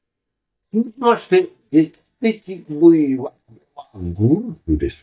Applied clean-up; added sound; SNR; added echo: neural mask model DeepFilterNet 3.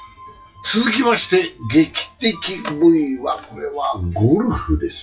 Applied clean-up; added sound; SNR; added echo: classical method WPE with log-MMSE.